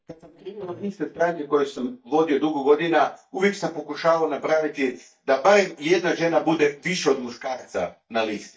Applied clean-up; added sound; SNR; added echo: neural mask model DeepFilterNet 3.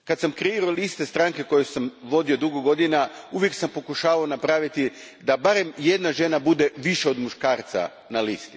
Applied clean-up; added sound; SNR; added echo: none; none; none; none.